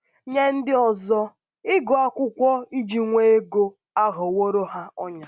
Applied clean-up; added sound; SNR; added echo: none; none; none; none.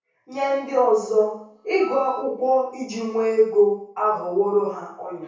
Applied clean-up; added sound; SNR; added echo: none; Wind instrument, woodwind instrument; 18 dB; reverberation time 0.6 s.